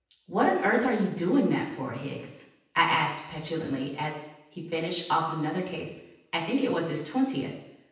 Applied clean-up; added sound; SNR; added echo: none; none; none; reverberation time 0.9 s.